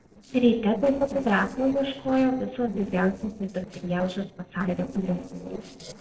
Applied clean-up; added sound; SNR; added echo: neural separator model SepFormer DNS4.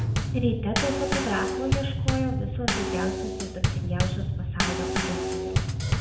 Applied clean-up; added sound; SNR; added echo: none; Bass drum / Snare drum / Drum kit; -4 dB; reverberation time 0.7 s.